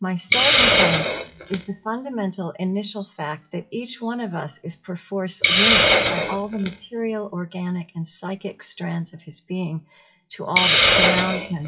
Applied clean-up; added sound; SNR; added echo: classical method WPE with log-MMSE.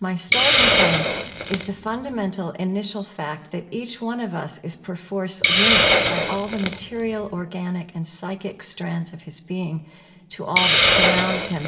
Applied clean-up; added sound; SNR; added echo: none; Hiss; -4 dB; reverberation time 2.5 s.